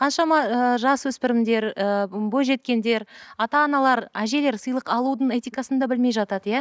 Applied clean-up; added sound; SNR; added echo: none; none; none; none.